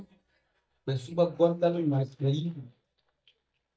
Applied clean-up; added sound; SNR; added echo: neural mask model DeepFilterNet 3.